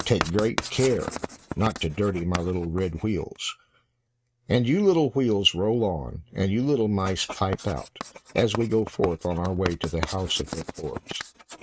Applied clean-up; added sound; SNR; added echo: neural mask model RNNoise.